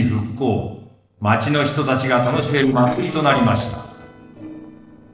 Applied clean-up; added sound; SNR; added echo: neural separator model SepFormer DNS4.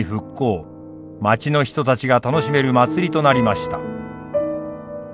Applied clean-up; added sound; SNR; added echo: none; none; none; none.